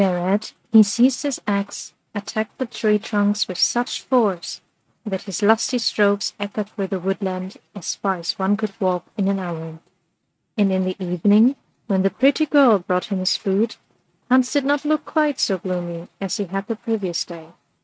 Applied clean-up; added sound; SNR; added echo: neural mask model RNNoise.